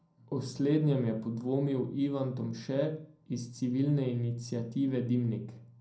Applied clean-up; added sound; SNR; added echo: none; none; none; reverberation time 0.5 s.